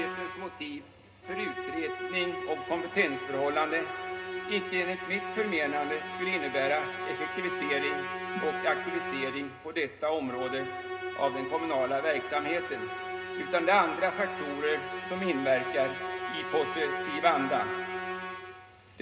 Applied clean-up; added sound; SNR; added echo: none; Musical instrument; 5 dB; reverberation time 0.2 s.